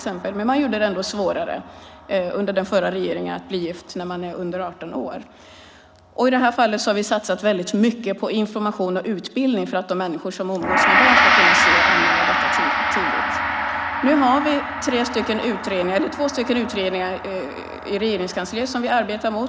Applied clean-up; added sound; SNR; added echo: none; Gong; 1 dB; none.